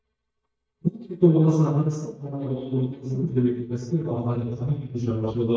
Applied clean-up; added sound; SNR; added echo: neural mask model DeepFilterNet 3.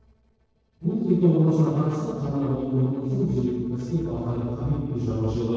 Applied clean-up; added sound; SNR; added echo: neural separator model SepFormer DNS4.